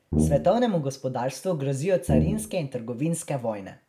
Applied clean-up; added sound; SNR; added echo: none; Brass instrument; -1 dB; none.